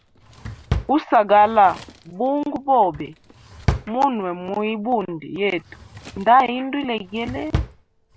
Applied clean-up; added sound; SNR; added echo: none; Drawer open or close; 11 dB; none.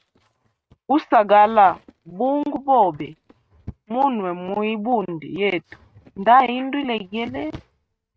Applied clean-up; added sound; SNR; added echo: neural mask model RNNoise.